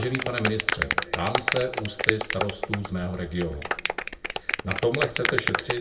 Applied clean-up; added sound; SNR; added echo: none; Clapping; 0 dB; reverberation time 0.2 s.